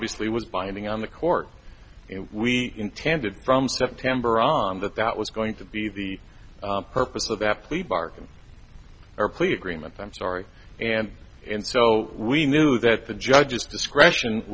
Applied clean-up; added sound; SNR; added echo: none; none; none; none.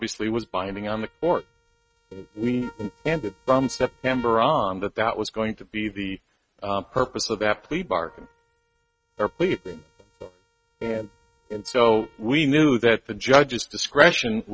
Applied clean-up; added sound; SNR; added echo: neural mask model RNNoise.